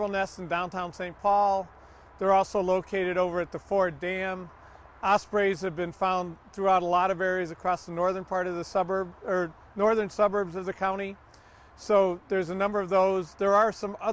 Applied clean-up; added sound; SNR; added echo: none; none; none; none.